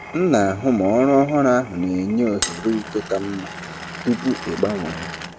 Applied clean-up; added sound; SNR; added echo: none; Glass; 12 dB; none.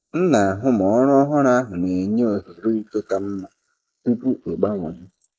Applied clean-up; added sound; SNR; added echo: neural mask model Resemble Enhance denoiser.